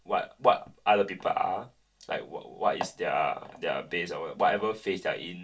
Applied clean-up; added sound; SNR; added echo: none; none; none; reverberation time 0.2 s.